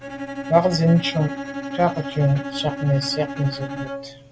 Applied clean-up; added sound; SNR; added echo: none; Bowed string instrument; 9 dB; none.